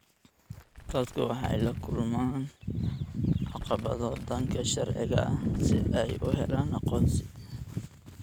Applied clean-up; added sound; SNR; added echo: none; Crumpling, crinkling; 18 dB; none.